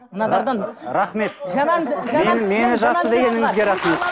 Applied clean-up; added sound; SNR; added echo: none; none; none; none.